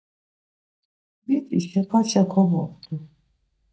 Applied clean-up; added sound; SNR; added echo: neural mask model DeepFilterNet 3.